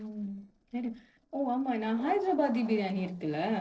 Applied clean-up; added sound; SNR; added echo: neural separator model SepFormer DNS4.